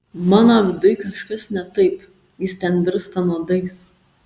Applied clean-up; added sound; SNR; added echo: none; none; none; none.